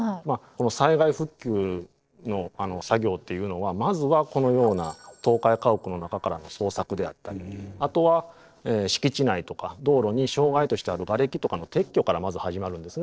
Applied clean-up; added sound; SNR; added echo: neural separator model SepFormer DNS4.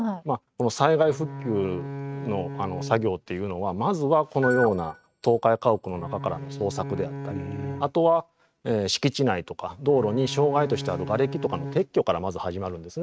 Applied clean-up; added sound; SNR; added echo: neural mask model RNNoise.